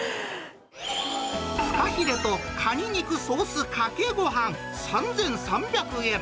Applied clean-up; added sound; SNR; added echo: none; none; none; none.